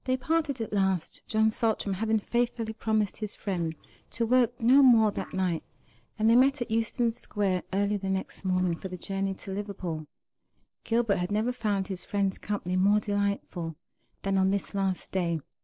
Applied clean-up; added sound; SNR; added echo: neural separator model SepFormer DNS4.